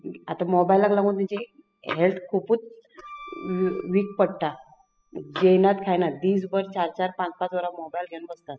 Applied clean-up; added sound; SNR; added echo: classical method spectral subtraction.